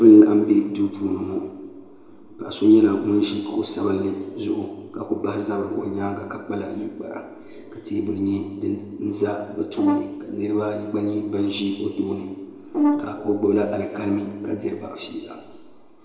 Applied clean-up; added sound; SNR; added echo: none; Brass instrument; 1 dB; reverberation time 1.4 s.